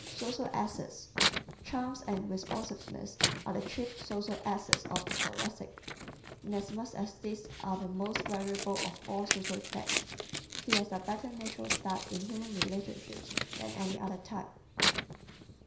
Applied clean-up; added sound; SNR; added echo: none; Tearing; 0 dB; reverberation time 0.5 s.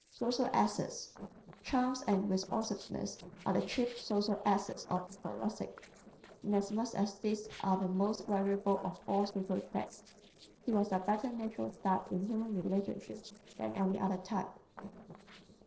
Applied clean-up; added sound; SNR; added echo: neural separator model SepFormer DNS4.